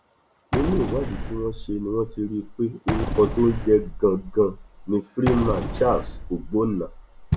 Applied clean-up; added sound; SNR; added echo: none; Explosion; 6 dB; none.